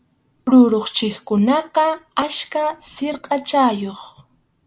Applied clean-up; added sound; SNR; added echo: none; none; none; none.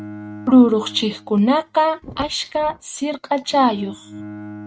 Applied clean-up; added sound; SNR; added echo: neural mask model RNNoise.